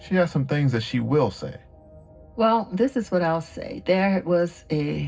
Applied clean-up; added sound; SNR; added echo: none; none; none; reverberation time 0.4 s.